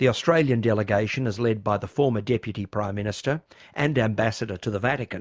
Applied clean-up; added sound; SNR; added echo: none; none; none; none.